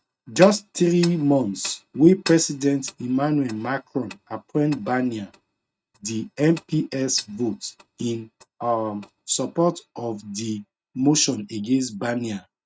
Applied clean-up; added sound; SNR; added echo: neural mask model RNNoise.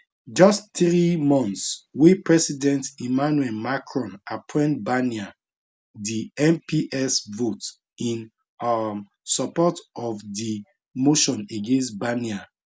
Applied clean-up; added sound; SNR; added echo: none; none; none; none.